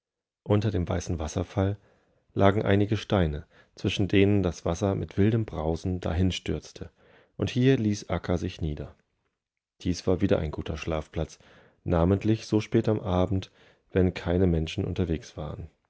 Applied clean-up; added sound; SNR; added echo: none; none; none; none.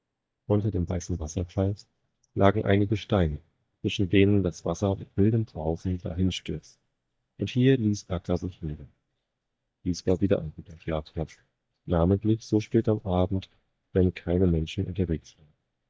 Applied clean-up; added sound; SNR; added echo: neural mask model DeepFilterNet 3.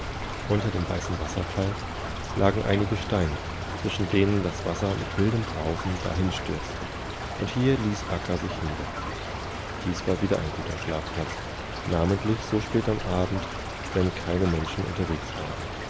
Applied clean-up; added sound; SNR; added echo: none; Stream / Trickle, dribble; 5 dB; none.